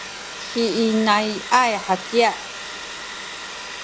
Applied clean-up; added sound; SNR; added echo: none; Domestic sounds, home sounds; 11 dB; none.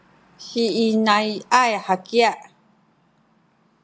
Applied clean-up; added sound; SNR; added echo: none; none; none; none.